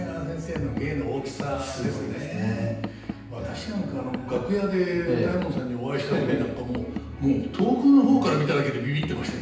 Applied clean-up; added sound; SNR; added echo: none; Car; 14 dB; reverberation time 0.9 s.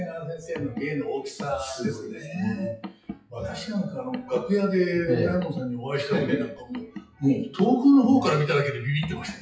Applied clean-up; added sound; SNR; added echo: classical method WPE with log-MMSE.